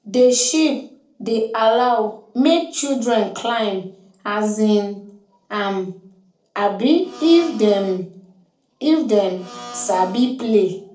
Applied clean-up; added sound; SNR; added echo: neural separator model SepFormer DNS4.